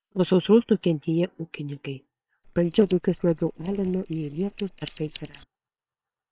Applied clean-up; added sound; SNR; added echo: neural separator model SepFormer WHAM!.